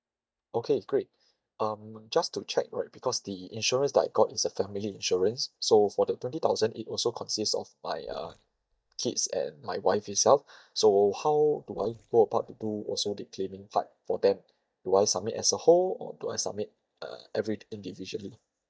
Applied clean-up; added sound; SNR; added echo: neural mask model DeepFilterNet 3.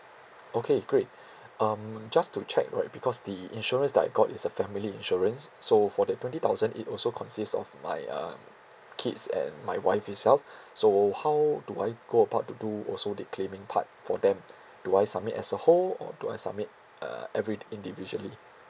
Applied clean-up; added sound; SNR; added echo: none; none; none; none.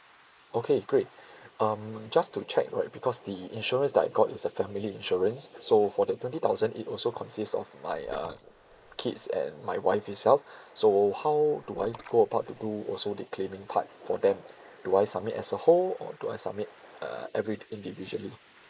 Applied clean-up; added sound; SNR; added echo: neural mask model Resemble Enhance denoiser.